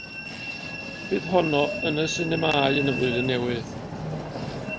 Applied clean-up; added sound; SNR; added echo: none; Train; 5 dB; none.